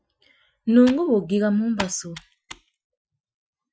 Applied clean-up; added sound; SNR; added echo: classical method Wiener filter.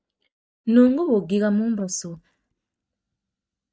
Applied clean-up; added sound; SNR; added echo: neural mask model DeepFilterNet 3.